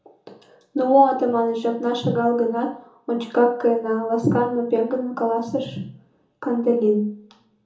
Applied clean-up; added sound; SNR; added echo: none; none; none; reverberation time 1.0 s.